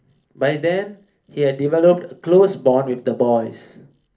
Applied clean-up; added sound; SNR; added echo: none; Cricket; 9 dB; reverberation time 0.3 s.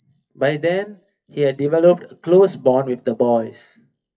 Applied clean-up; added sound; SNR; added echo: classical method WPE with log-MMSE.